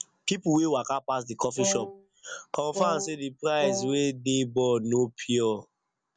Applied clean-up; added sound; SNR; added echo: none; Wind instrument, woodwind instrument; 5 dB; none.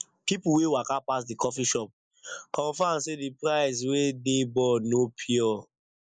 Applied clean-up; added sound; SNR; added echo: neural mask model Resemble Enhance denoiser.